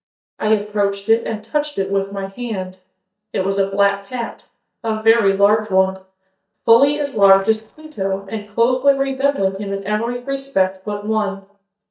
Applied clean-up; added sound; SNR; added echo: neural mask model DeepFilterNet 3.